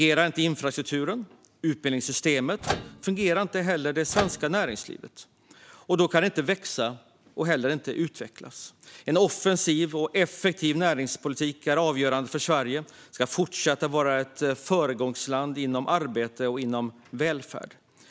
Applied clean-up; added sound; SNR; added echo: none; Microwave oven; 8 dB; none.